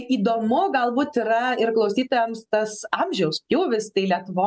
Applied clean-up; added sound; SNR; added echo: none; none; none; none.